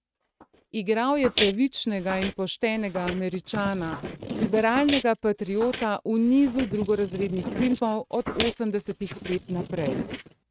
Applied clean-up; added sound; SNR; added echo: neural mask model RNNoise.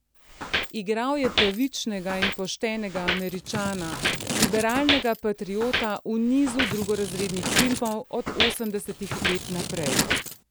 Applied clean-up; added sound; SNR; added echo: none; Walk, footsteps + Scissors; 2 dB; none.